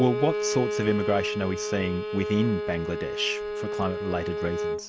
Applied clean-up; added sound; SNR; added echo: none; Bowed string instrument; 2 dB; none.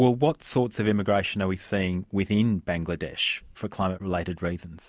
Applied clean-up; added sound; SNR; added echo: none; none; none; none.